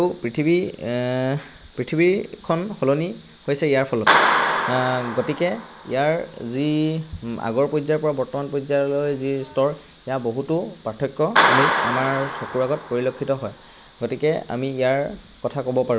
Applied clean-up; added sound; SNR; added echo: none; Clapping; 4 dB; none.